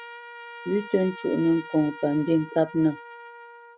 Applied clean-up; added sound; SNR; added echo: none; Trumpet; 16 dB; none.